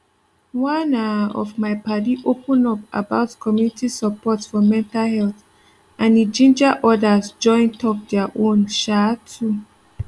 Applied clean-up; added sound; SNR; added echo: none; none; none; none.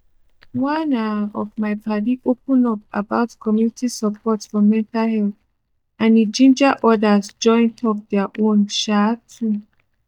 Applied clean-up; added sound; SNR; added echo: neural mask model DeepFilterNet 3.